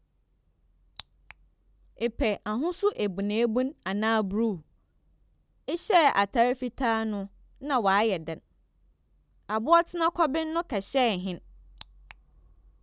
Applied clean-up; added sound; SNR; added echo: none; none; none; none.